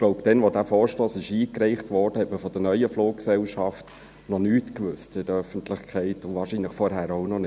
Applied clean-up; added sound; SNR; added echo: none; none; none; none.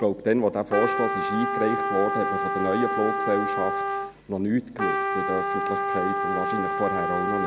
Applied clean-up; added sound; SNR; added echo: none; Trumpet; 0 dB; none.